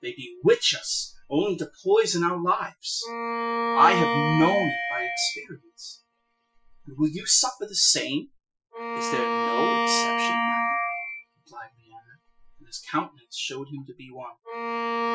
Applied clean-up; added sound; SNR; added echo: classical method Wiener filter.